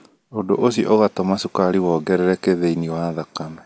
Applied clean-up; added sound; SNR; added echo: none; none; none; none.